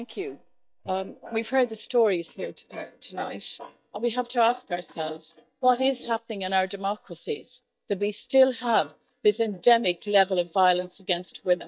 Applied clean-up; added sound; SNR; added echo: neural mask model DeepFilterNet 3.